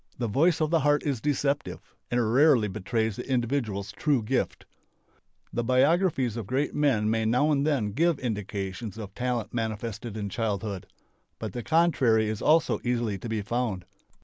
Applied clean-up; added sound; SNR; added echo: none; none; none; none.